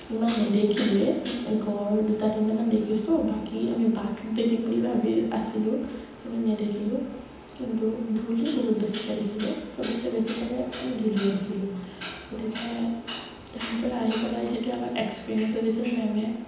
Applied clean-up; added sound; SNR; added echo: none; none; none; reverberation time 0.9 s.